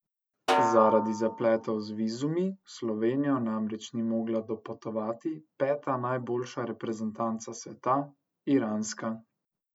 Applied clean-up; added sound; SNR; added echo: none; Snare drum; 2 dB; none.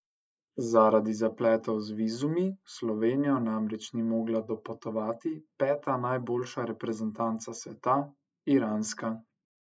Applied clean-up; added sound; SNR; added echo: neural mask model Resemble Enhance denoiser.